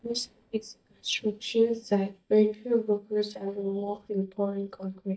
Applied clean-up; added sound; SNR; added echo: neural mask model DeepFilterNet 3.